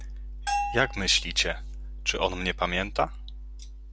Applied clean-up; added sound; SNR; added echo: none; Bell; 5 dB; none.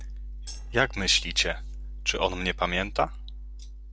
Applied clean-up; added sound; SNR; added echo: neural separator model SepFormer DNS4.